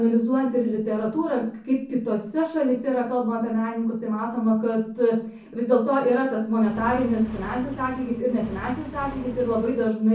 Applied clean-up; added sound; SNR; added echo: none; Accelerating, revving, vroom; 14 dB; reverberation time 0.6 s.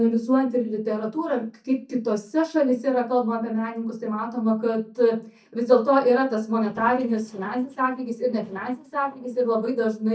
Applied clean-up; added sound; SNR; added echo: neural mask model DeepFilterNet 3.